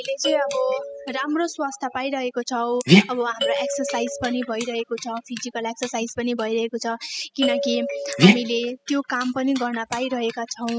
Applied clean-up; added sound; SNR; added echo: classical method spectral subtraction.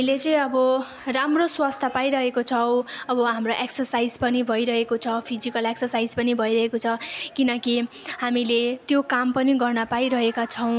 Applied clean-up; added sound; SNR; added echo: none; none; none; none.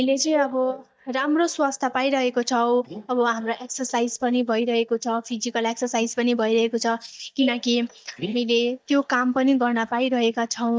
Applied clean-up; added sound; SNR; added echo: neural mask model DeepFilterNet 3.